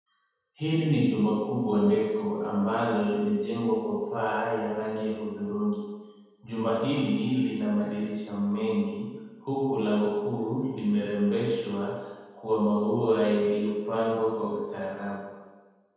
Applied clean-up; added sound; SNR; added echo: none; none; none; reverberation time 1.2 s.